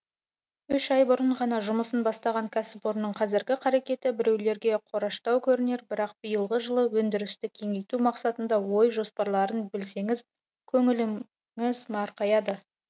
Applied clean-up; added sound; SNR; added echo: none; none; none; none.